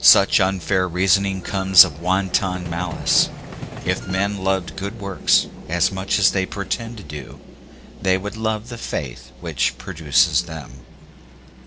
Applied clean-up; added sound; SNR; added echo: none; Wind instrument, woodwind instrument + Vehicle; 14 dB; none.